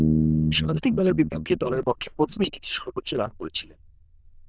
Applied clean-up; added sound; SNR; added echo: neural diffusion model UNIVERSE++.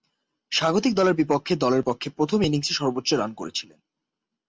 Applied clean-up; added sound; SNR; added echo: none; none; none; none.